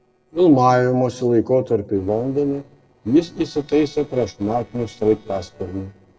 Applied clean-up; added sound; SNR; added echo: neural separator model SepFormer DNS4.